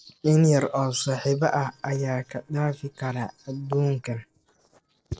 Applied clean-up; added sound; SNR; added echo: neural separator model SepFormer DNS4.